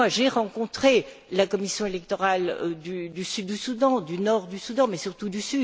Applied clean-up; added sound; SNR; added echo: none; none; none; none.